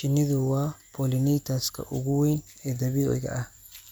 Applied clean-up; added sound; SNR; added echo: none; none; none; none.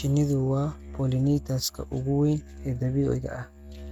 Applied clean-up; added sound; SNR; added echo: neural mask model RNNoise.